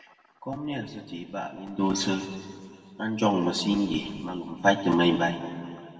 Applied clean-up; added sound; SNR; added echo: none; none; none; reverberation time 2.1 s.